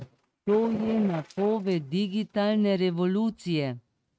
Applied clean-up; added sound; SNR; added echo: neural mask model RNNoise.